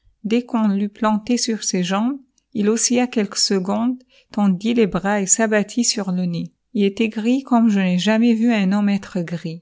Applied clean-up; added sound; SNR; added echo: none; none; none; none.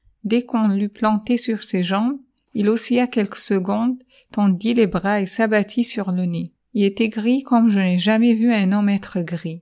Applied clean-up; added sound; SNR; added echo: neural mask model Resemble Enhance denoiser.